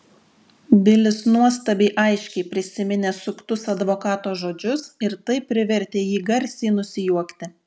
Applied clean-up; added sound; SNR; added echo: none; none; none; none.